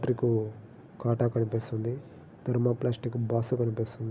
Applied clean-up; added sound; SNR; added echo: none; none; none; none.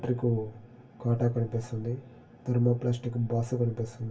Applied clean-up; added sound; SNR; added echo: none; none; none; reverberation time 0.2 s.